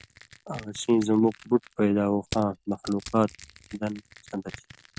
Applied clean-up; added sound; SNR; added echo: none; Crushing; 18 dB; none.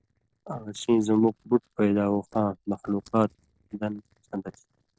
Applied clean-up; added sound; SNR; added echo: neural separator model SepFormer DNS4.